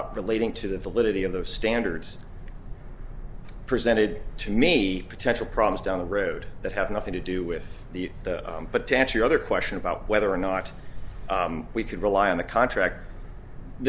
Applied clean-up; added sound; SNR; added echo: none; none; none; none.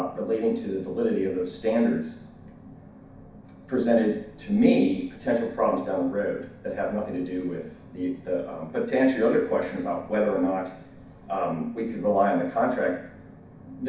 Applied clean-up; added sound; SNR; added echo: none; none; none; reverberation time 0.6 s.